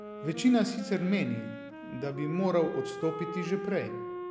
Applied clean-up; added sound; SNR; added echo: none; Wind instrument, woodwind instrument; 10 dB; none.